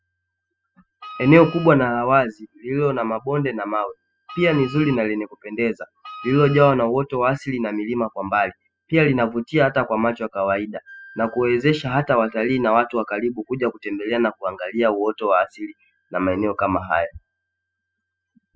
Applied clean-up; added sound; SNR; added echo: classical method spectral subtraction.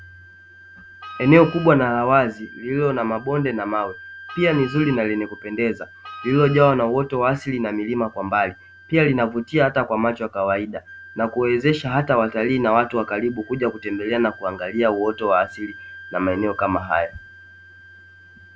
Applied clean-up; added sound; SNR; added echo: none; Wind instrument, woodwind instrument + Wind instrument, woodwind instrument; 20 dB; none.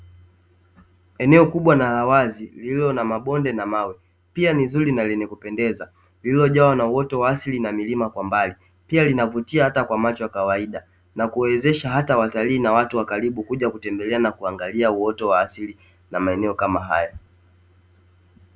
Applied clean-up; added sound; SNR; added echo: none; none; none; none.